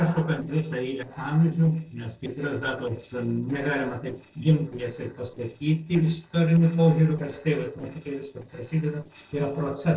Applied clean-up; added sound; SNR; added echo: neural separator model SepFormer DNS4.